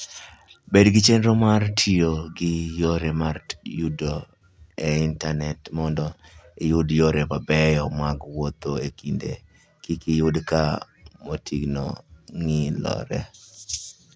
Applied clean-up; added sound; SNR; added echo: none; none; none; none.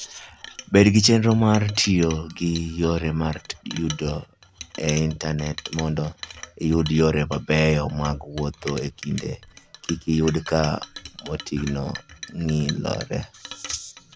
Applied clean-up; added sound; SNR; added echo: none; Chink, clink; 17 dB; none.